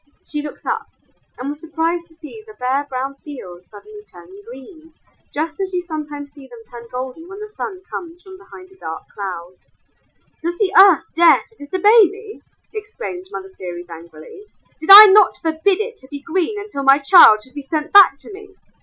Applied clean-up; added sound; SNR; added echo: classical method Wiener filter.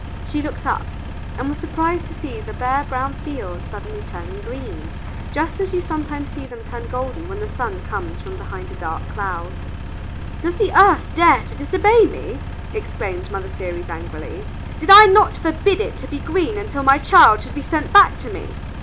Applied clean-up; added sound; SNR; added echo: none; Engine; 8 dB; none.